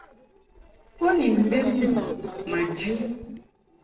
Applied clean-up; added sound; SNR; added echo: neural separator model SepFormer DNS4.